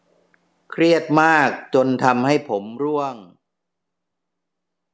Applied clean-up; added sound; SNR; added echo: none; none; none; none.